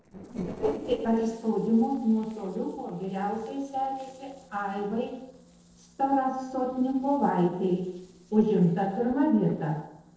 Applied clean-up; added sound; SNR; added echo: neural separator model SepFormer DNS4.